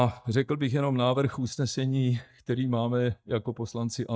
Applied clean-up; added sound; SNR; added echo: neural mask model DeepFilterNet 3.